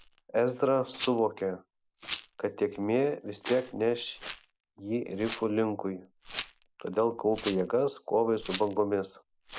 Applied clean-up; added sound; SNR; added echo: none; Rattle; 13 dB; none.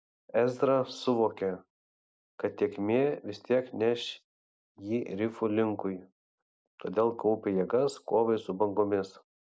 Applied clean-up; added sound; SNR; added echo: none; none; none; none.